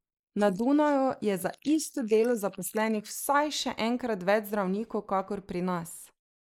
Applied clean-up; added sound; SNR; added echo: neural mask model Resemble Enhance denoiser.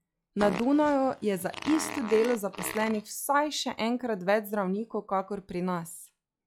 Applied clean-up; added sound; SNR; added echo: classical method log-MMSE.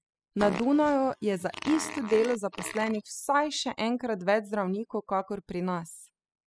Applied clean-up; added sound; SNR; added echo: classical method spectral subtraction.